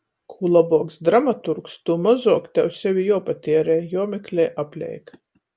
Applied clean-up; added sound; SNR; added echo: none; none; none; none.